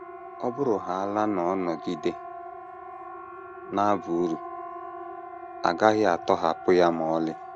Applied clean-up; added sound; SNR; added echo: none; Siren; 12 dB; none.